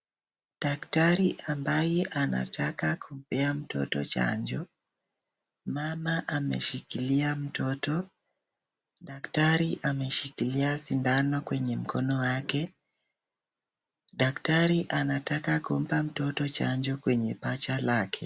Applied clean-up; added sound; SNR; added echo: none; none; none; none.